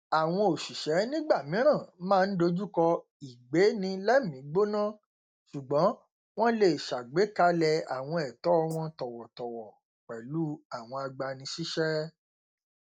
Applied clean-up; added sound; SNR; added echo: neural mask model DeepFilterNet 3.